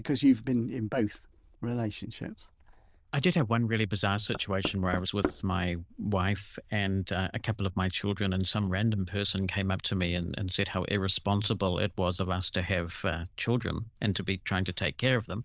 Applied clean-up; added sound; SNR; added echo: neural diffusion model UNIVERSE++.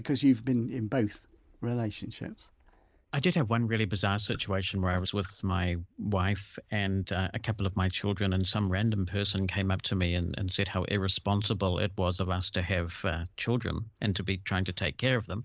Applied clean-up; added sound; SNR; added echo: neural mask model Resemble Enhance denoiser.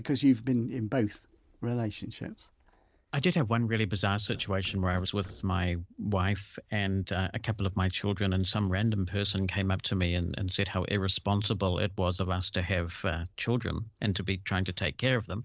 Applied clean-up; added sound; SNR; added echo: neural separator model SepFormer DNS4.